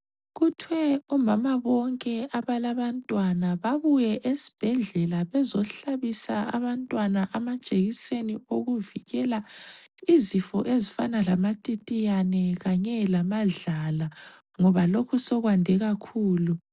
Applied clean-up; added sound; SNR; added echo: none; none; none; none.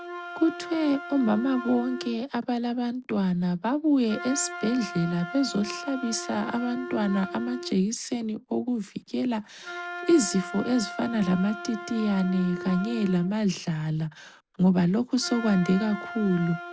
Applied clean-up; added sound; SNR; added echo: none; Wind instrument, woodwind instrument; 12 dB; none.